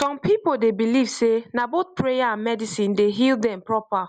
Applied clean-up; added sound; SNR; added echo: none; none; none; none.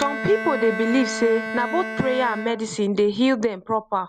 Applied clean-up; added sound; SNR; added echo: none; Bowed string instrument; 9 dB; none.